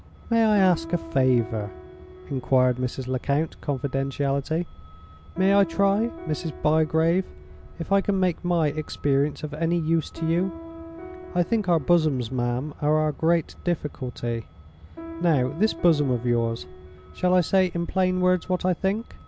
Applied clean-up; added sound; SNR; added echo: none; Piano + Truck; 16 dB; none.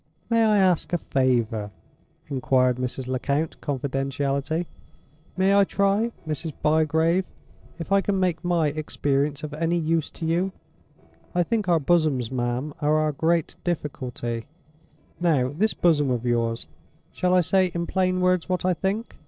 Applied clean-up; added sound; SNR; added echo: neural separator model SepFormer DNS4.